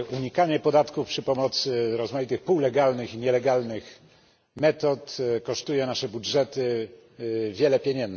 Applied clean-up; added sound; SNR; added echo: none; none; none; none.